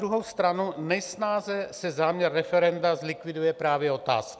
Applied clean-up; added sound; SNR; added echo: none; none; none; none.